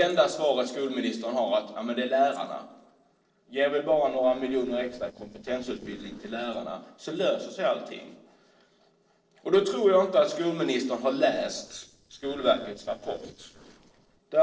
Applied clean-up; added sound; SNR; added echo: neural separator model SepFormer DNS4.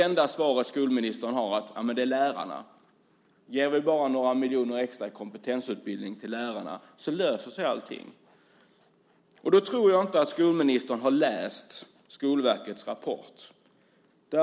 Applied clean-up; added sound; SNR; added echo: none; none; none; none.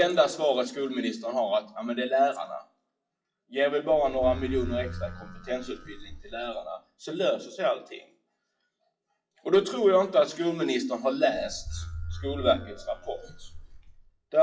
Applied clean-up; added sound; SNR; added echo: classical method WPE with log-MMSE.